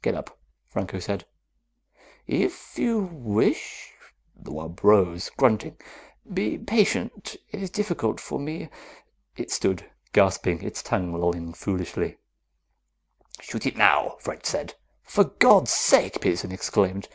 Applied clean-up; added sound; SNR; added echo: none; none; none; none.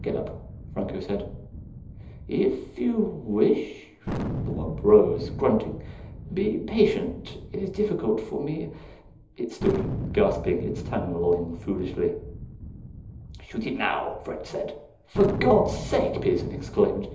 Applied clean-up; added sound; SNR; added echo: none; Thunder; 9 dB; reverberation time 1.2 s.